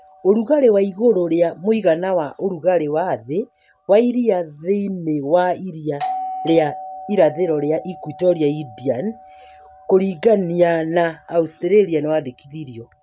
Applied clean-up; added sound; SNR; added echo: none; Doorbell; 17 dB; none.